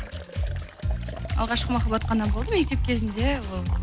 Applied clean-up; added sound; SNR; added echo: none; Liquid; 19 dB; none.